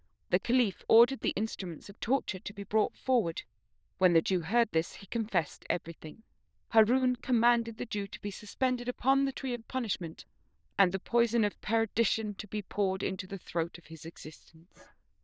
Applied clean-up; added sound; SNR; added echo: neural diffusion model UNIVERSE++.